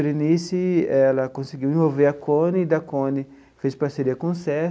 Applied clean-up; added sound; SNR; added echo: none; none; none; none.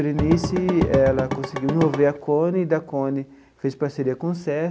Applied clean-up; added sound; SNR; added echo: none; Drum / Drum kit; 4 dB; none.